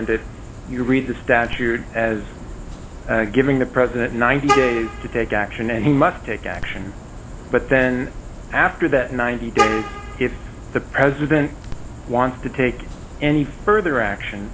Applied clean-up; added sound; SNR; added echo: none; Vehicle horn, car horn, honking; 9 dB; none.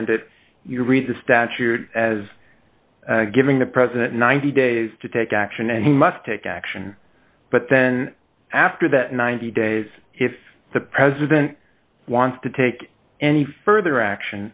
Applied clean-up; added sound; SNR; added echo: none; none; none; none.